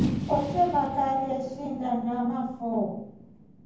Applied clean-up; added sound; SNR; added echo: none; Fireworks; 6 dB; reverberation time 0.9 s.